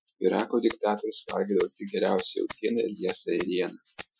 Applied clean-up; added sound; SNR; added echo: classical method Wiener filter.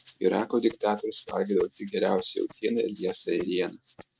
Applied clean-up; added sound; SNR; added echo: neural mask model RNNoise.